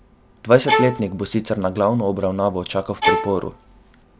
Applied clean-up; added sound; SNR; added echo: none; Bowed string instrument; 2 dB; none.